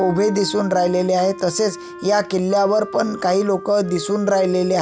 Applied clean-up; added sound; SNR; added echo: none; Wind instrument, woodwind instrument; 14 dB; none.